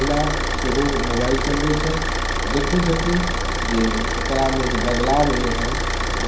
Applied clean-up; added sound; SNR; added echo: none; Idling / Car; -1 dB; reverberation time 0.6 s.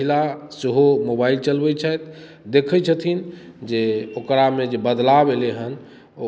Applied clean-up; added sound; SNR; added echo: none; none; none; none.